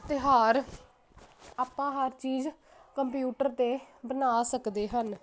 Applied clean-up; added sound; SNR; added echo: none; none; none; none.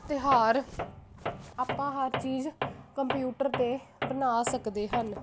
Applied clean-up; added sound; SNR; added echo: none; Tools; 8 dB; none.